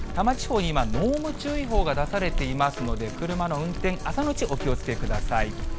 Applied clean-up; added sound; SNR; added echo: none; Liquid; 2 dB; none.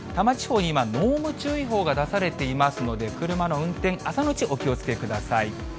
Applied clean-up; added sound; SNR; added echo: none; none; none; none.